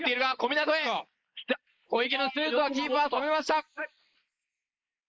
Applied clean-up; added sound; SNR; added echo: neural mask model Resemble Enhance denoiser.